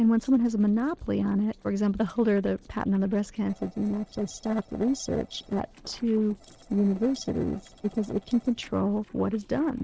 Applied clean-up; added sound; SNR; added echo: neural separator model SepFormer DNS4.